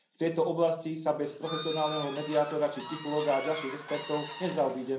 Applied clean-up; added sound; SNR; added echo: none; Bird / Fowl; 10 dB; reverberation time 0.6 s.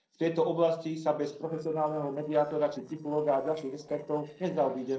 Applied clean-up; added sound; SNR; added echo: neural separator model SepFormer DNS4.